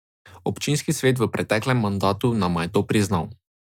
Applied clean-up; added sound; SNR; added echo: none; none; none; none.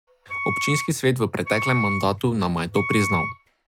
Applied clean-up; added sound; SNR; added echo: none; Wind instrument, woodwind instrument; 6 dB; none.